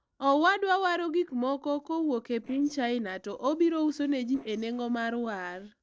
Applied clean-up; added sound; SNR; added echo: neural separator model SepFormer DNS4.